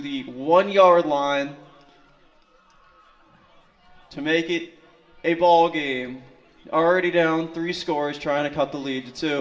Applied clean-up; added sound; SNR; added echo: none; none; none; reverberation time 1.1 s.